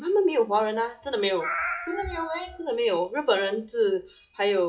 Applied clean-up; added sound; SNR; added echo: classical method WPE with log-MMSE.